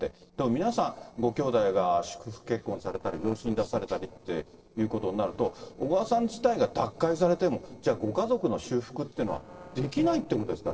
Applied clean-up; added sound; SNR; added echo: neural separator model SepFormer DNS4.